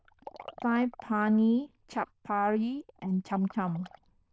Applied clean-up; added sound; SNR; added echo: neural diffusion model UNIVERSE++.